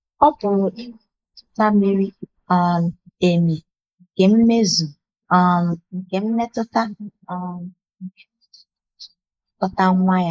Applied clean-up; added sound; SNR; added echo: neural mask model Resemble Enhance denoiser.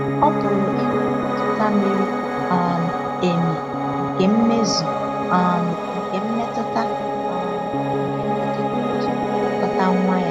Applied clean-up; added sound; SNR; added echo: none; Piano; -2 dB; none.